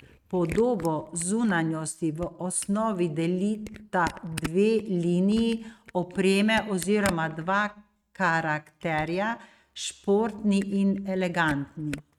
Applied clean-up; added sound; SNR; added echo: neural mask model RNNoise.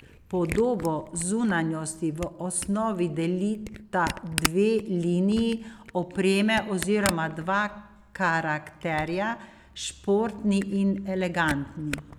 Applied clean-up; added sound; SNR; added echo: none; Camera; 13 dB; none.